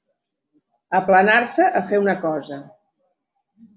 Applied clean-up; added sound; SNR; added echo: none; none; none; none.